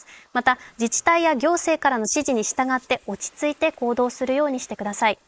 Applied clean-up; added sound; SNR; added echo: neural mask model Resemble Enhance denoiser.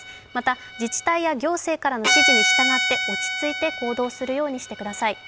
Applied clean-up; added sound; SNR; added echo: none; Bowed string instrument; -1 dB; none.